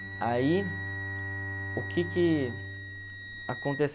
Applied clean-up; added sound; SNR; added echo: none; Bowed string instrument + Wind instrument, woodwind instrument; 6 dB; none.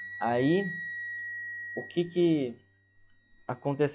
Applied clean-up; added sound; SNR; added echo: classical method log-MMSE.